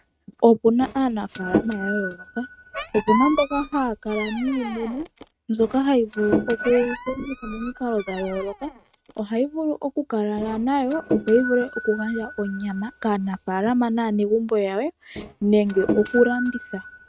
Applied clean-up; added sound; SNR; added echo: neural mask model RNNoise.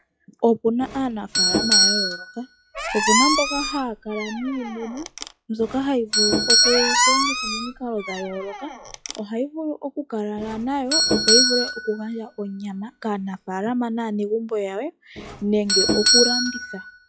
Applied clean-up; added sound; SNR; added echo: classical method log-MMSE.